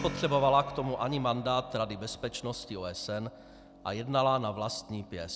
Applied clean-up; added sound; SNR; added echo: none; Keyboard (musical); 15 dB; none.